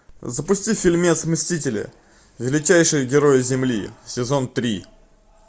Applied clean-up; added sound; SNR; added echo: none; none; none; none.